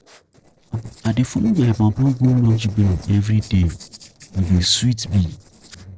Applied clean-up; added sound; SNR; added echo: neural separator model SepFormer DNS4.